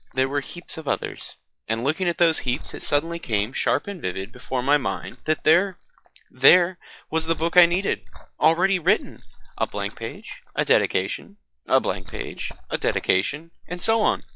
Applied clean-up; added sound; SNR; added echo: classical method log-MMSE.